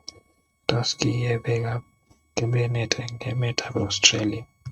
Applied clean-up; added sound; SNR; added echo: neural mask model RNNoise.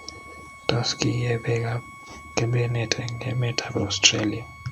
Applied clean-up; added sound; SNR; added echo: none; Bowed string instrument; 19 dB; none.